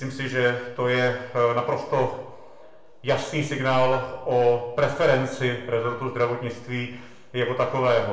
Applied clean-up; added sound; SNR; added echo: none; Wind instrument, woodwind instrument; 19 dB; reverberation time 0.6 s.